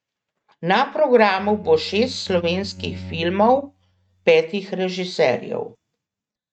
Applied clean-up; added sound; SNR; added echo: neural mask model RNNoise.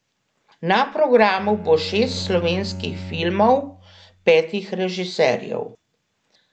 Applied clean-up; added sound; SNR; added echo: none; Bowed string instrument; 14 dB; none.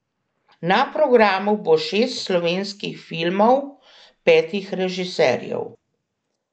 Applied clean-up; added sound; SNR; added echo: neural mask model Resemble Enhance denoiser.